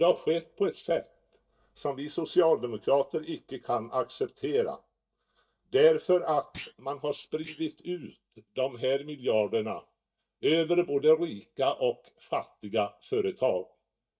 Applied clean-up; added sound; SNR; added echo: neural mask model DeepFilterNet 3.